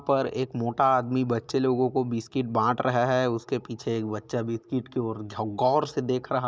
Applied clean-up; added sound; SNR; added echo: none; none; none; none.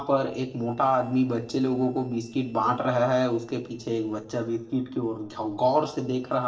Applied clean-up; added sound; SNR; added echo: neural separator model SepFormer DNS4.